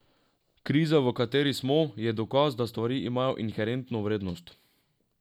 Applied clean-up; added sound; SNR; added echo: none; none; none; none.